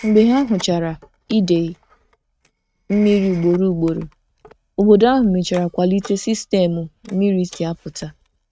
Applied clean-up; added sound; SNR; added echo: neural mask model RNNoise.